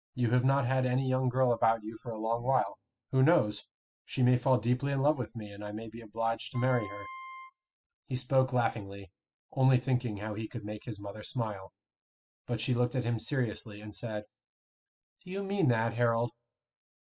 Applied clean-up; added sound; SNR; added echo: classical method spectral subtraction.